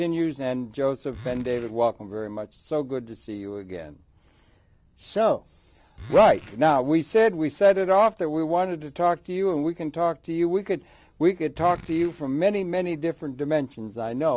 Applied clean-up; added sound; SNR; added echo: none; Zipper (clothing); 18 dB; none.